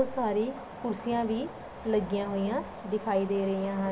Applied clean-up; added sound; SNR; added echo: none; none; none; none.